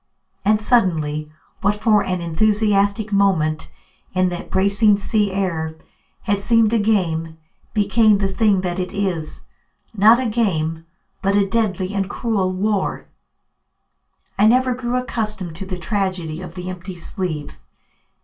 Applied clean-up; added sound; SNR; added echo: none; none; none; reverberation time 0.2 s.